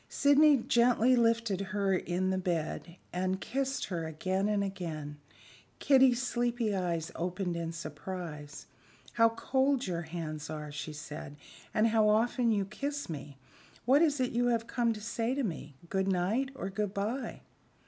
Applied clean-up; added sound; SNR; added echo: none; none; none; none.